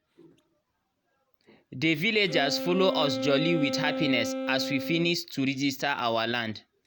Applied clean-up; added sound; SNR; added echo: none; Wind instrument, woodwind instrument; 7 dB; none.